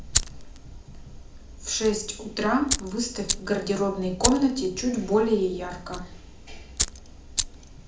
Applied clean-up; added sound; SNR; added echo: none; Fire; 5 dB; reverberation time 0.4 s.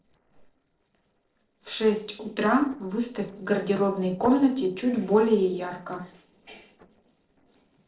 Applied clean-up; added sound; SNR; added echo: neural separator model SepFormer DNS4.